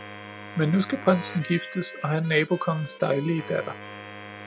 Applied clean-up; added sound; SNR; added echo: none; Harmonica + Wind instrument, woodwind instrument; 14 dB; none.